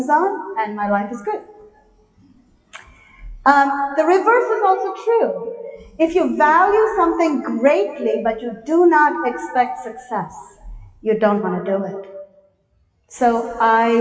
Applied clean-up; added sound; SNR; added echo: classical method WPE with log-MMSE.